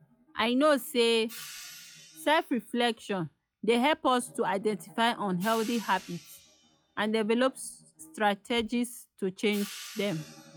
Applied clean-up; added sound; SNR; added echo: classical method log-MMSE.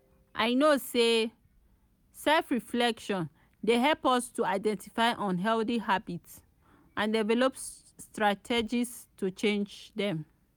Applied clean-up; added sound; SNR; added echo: none; none; none; none.